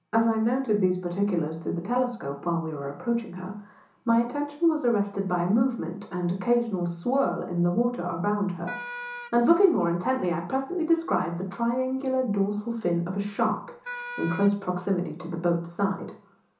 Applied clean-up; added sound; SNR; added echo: none; Wind instrument, woodwind instrument; 12 dB; reverberation time 0.8 s.